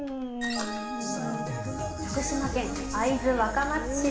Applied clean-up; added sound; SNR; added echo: none; Dog; 7 dB; reverberation time 2.1 s.